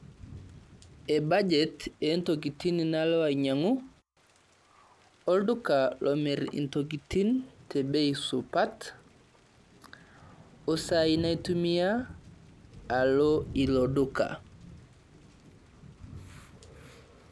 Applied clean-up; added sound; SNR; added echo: none; Thunder / Rain; 18 dB; none.